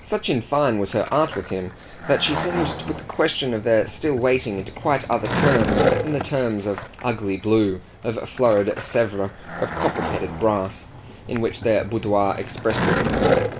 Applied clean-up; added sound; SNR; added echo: none; Skateboard; 4 dB; none.